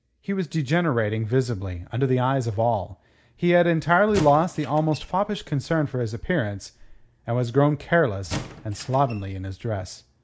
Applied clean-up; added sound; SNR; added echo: none; Squeak / Wood; 12 dB; none.